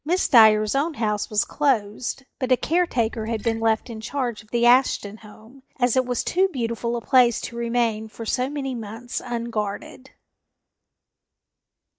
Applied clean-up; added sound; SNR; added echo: neural mask model DeepFilterNet 3.